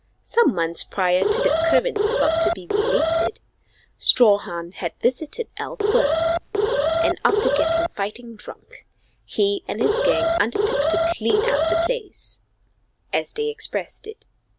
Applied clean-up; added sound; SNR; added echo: none; Alarm; -4 dB; none.